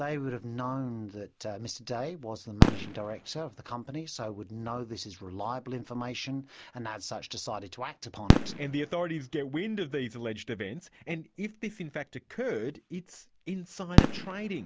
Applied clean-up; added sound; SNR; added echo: none; Fireworks; -4 dB; none.